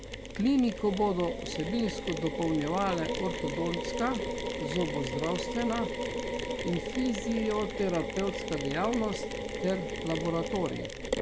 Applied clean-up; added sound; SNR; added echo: none; Mechanisms; 3 dB; none.